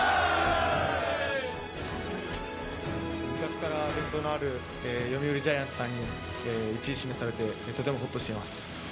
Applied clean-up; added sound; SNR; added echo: none; none; none; none.